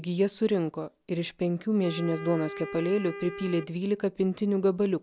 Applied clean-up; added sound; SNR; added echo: none; Wind instrument, woodwind instrument; 13 dB; none.